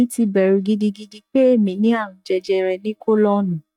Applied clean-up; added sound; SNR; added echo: neural mask model DeepFilterNet 3.